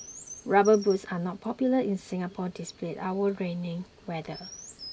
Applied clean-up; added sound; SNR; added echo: none; Chirp, tweet; 20 dB; none.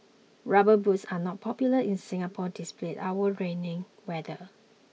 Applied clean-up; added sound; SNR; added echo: none; none; none; none.